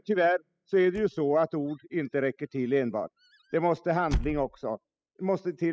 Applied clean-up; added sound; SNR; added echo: classical method spectral subtraction.